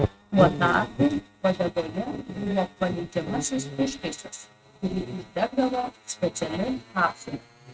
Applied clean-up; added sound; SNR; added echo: neural mask model RNNoise.